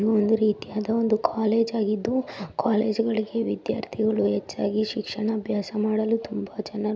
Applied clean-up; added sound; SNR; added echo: none; none; none; none.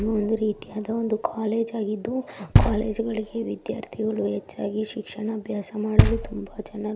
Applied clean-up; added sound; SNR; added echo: none; Knock; 0 dB; none.